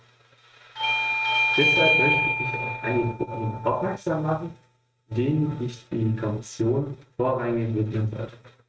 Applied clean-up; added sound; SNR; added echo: neural mask model RNNoise.